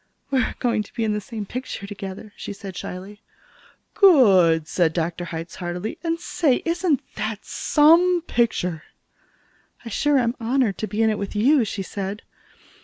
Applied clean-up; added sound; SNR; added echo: none; none; none; none.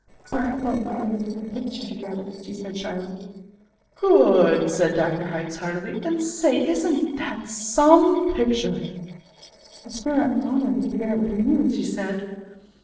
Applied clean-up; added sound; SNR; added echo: neural separator model SepFormer DNS4.